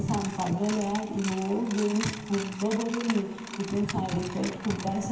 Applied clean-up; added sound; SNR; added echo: none; Coin (dropping); 12 dB; reverberation time 1.4 s.